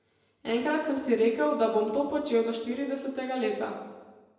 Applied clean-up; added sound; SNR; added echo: none; none; none; reverberation time 1.0 s.